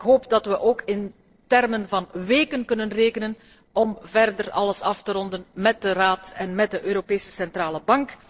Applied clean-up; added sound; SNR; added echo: neural separator model SepFormer DNS4.